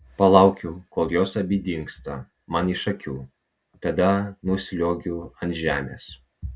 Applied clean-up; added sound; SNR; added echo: none; none; none; none.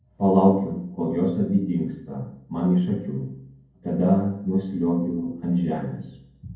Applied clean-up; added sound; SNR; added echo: none; none; none; reverberation time 0.9 s.